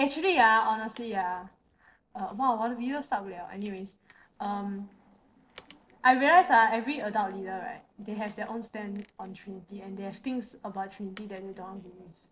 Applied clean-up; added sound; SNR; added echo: neural separator model SepFormer DNS4.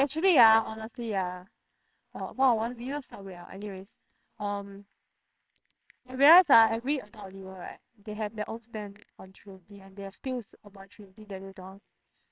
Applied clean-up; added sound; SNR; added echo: neural separator model SepFormer WHAMR!.